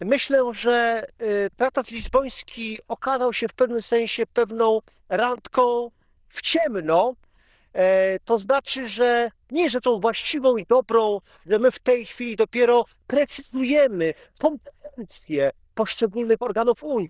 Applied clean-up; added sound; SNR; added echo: neural diffusion model UNIVERSE++.